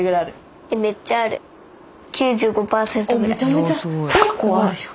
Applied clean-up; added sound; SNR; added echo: none; none; none; none.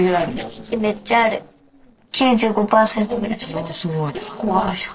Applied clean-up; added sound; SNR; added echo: neural separator model SepFormer DNS4.